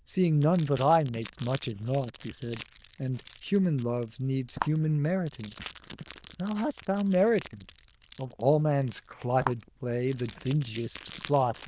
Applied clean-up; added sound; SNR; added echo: neural diffusion model UNIVERSE++.